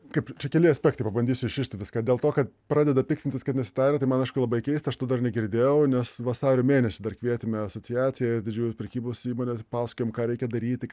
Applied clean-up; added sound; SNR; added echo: none; none; none; none.